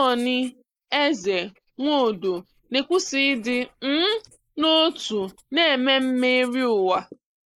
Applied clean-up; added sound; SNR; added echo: neural mask model Resemble Enhance denoiser.